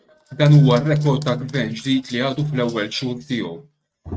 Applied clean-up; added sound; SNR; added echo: neural mask model RNNoise.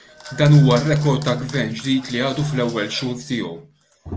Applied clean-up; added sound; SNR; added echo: none; Applause / Clapping; 19 dB; none.